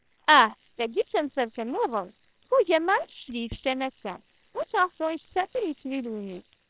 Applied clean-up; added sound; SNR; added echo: neural separator model SepFormer WHAM!.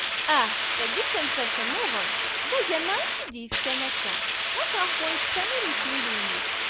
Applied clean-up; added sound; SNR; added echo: none; Hiss; -4 dB; none.